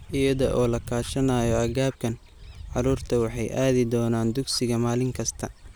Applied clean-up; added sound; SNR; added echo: none; none; none; none.